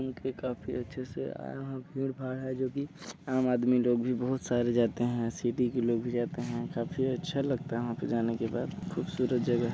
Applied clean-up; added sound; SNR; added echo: none; none; none; none.